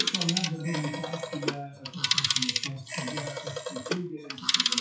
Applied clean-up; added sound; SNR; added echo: classical method WPE with log-MMSE.